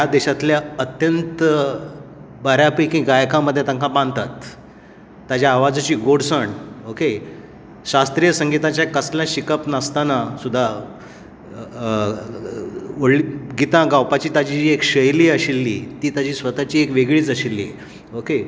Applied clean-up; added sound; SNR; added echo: none; none; none; none.